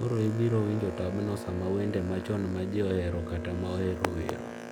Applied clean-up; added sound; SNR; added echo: none; Boat, Water vehicle; 8 dB; none.